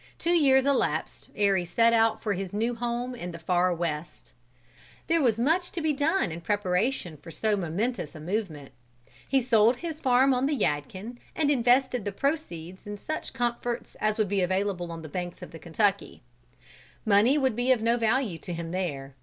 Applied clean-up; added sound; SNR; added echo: none; none; none; none.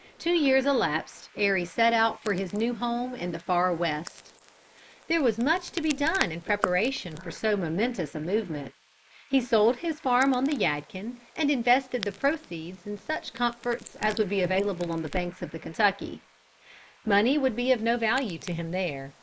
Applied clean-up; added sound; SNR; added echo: neural mask model Resemble Enhance denoiser.